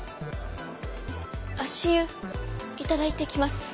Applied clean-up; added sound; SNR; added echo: none; none; none; none.